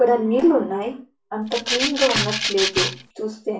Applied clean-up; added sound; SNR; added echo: none; Rattle (instrument); 2 dB; reverberation time 0.3 s.